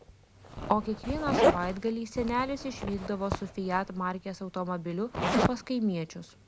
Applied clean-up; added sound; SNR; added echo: none; Zipper (clothing); 1 dB; none.